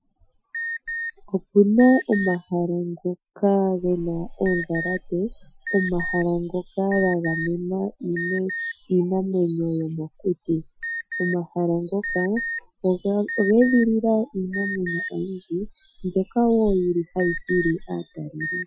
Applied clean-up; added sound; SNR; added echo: classical method Wiener filter.